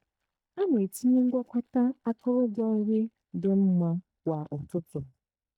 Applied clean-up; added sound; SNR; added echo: neural mask model DeepFilterNet 3.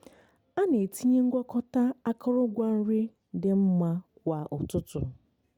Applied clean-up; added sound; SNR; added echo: none; none; none; none.